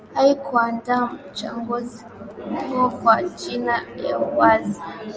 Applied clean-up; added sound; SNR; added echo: none; none; none; none.